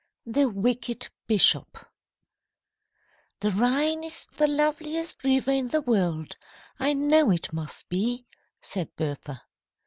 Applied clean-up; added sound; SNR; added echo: none; none; none; none.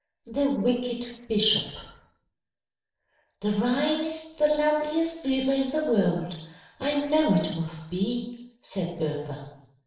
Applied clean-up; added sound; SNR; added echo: neural separator model SepFormer DNS4.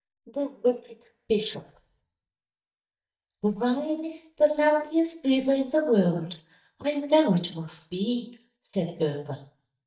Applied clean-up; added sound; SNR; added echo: neural mask model DeepFilterNet 3.